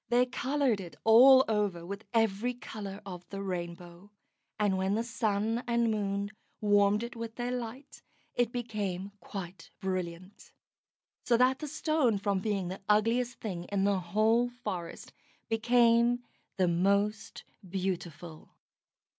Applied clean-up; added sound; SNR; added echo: none; none; none; none.